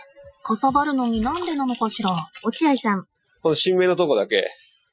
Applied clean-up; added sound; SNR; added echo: classical method Wiener filter.